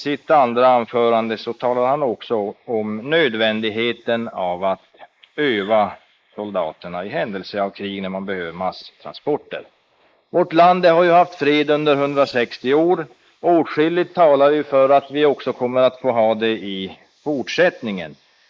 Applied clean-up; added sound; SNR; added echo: neural mask model Resemble Enhance denoiser.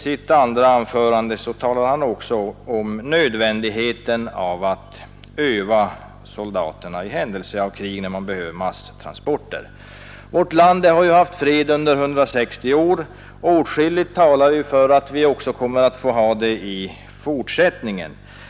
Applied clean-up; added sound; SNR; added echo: none; none; none; none.